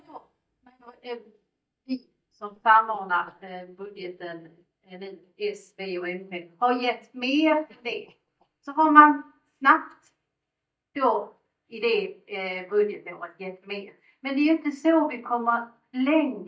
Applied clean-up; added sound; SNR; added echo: neural mask model DeepFilterNet 3.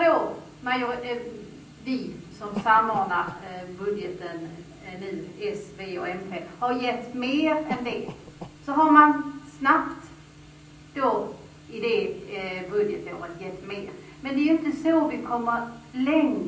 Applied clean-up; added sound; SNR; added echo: none; Cough; 16 dB; reverberation time 0.6 s.